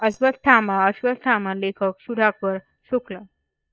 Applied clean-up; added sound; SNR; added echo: neural mask model DeepFilterNet 3.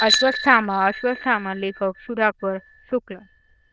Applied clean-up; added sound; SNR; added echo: neural diffusion model UNIVERSE++.